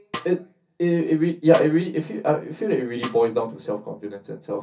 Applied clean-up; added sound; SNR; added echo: none; Snare drum; 17 dB; reverberation time 0.3 s.